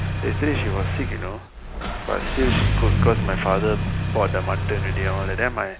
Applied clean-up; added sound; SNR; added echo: none; Engine starting; -3 dB; none.